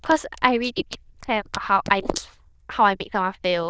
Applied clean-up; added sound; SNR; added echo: neural diffusion model UNIVERSE++.